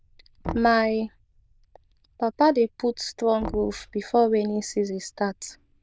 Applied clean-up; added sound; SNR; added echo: neural diffusion model UNIVERSE++.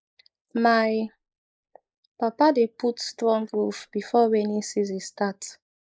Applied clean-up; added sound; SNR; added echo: neural mask model Resemble Enhance denoiser.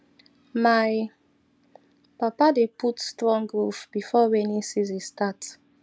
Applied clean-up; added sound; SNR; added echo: none; none; none; none.